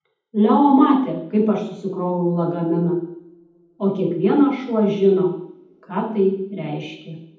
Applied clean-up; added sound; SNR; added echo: none; none; none; reverberation time 0.8 s.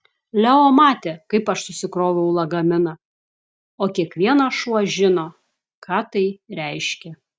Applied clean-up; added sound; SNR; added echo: none; none; none; none.